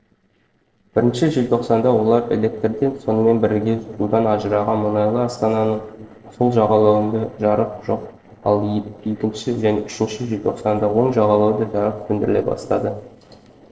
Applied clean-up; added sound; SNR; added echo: neural separator model SepFormer DNS4.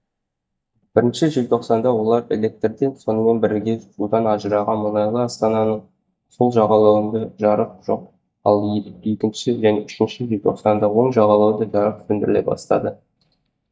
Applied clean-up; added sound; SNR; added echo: neural mask model DeepFilterNet 3.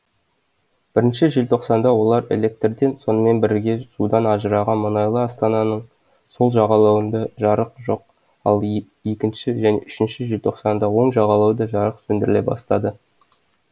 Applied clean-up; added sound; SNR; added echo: none; none; none; none.